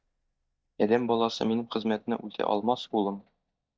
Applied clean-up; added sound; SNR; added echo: neural mask model DeepFilterNet 3.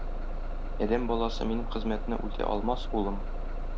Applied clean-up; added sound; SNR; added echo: none; Bus; -1 dB; none.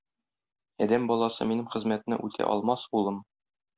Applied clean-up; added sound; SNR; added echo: none; none; none; none.